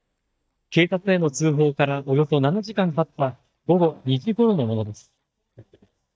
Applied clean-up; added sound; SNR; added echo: neural mask model DeepFilterNet 3.